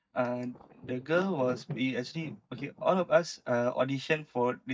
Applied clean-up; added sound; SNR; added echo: neural mask model DeepFilterNet 3.